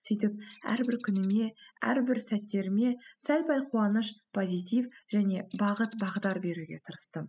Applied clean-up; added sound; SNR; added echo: classical method spectral subtraction.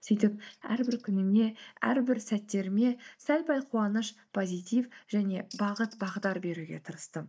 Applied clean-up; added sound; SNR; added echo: neural mask model DeepFilterNet 3.